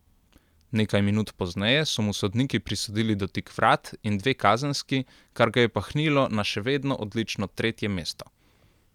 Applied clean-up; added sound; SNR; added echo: none; none; none; none.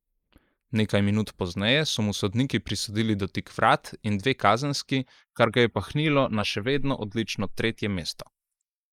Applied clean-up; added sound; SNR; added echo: neural mask model Resemble Enhance denoiser.